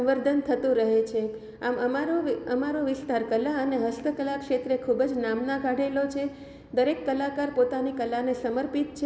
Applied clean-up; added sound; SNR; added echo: none; none; none; none.